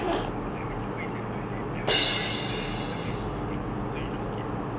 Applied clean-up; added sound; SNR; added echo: none; Crash cymbal; -2 dB; none.